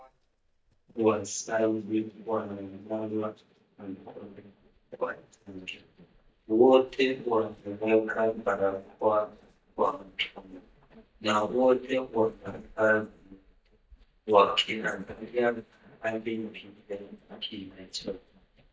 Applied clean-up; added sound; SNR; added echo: neural mask model DeepFilterNet 3.